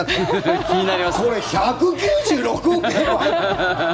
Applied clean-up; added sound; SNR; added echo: none; none; none; none.